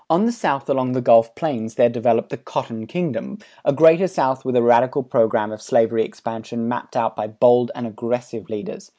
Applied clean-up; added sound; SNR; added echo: none; none; none; none.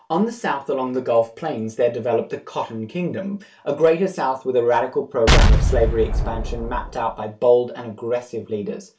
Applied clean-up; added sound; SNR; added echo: none; Explosion; -4 dB; reverberation time 0.2 s.